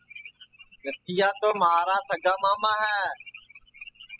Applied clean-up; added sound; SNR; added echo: classical method spectral subtraction.